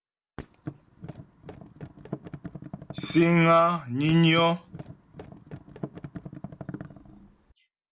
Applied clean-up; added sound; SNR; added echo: none; Thump, thud; 14 dB; none.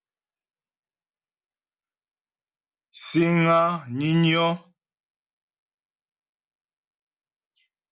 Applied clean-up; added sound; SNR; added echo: none; none; none; none.